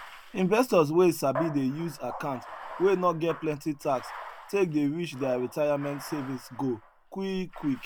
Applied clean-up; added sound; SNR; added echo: none; Bathtub (filling or washing); 14 dB; none.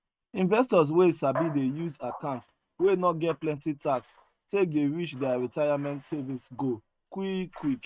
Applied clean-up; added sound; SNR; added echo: neural mask model RNNoise.